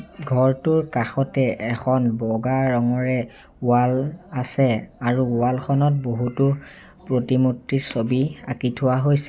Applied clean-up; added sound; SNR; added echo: none; none; none; none.